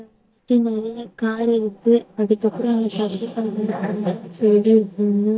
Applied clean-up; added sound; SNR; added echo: neural mask model DeepFilterNet 3.